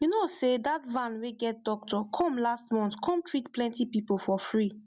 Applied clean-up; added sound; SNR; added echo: none; none; none; none.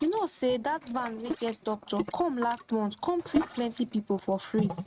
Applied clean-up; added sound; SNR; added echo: neural mask model RNNoise.